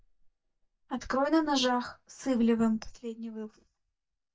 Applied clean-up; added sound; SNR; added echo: neural mask model DeepFilterNet 3.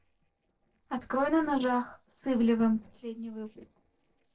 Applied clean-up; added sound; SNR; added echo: neural separator model SepFormer DNS4.